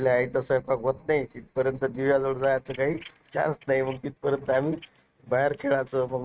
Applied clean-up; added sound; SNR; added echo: neural mask model RNNoise.